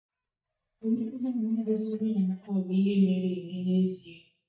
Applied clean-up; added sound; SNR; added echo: neural mask model DeepFilterNet 3.